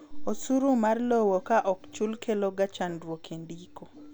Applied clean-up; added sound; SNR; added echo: none; none; none; none.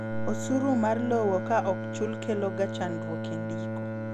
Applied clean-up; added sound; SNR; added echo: none; Bowed string instrument; 4 dB; none.